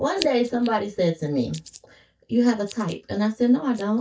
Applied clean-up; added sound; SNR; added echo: neural mask model DeepFilterNet 3.